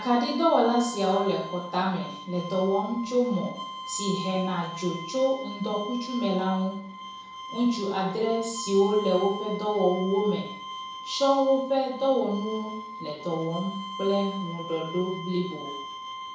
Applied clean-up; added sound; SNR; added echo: none; Bowed string instrument; 11 dB; reverberation time 0.6 s.